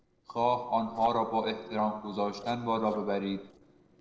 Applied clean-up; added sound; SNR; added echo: neural separator model SepFormer DNS4.